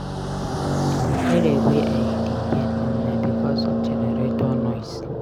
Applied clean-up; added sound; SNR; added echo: none; Car passing by; -5 dB; none.